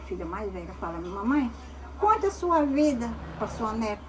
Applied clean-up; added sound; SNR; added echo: none; Motor vehicle (road); 19 dB; reverberation time 0.2 s.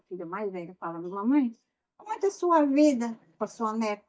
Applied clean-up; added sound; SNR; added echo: neural mask model DeepFilterNet 3.